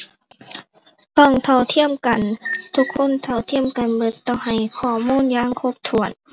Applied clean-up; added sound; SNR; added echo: none; none; none; none.